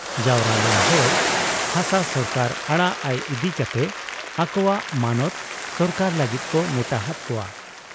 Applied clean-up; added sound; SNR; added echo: none; Applause / Crowd + Waves, surf; 2 dB; none.